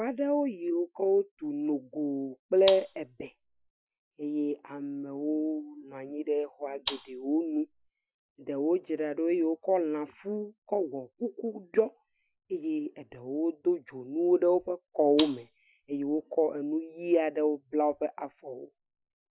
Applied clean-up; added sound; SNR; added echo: classical method Wiener filter.